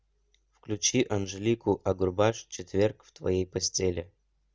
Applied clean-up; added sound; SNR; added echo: none; none; none; none.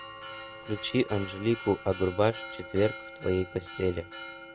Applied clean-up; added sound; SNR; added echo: none; Church bell; 13 dB; none.